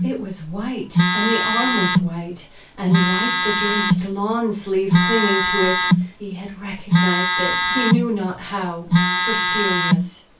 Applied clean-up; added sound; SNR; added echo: none; Telephone; -4 dB; reverberation time 0.2 s.